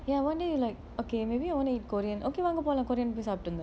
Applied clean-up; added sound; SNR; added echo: none; none; none; none.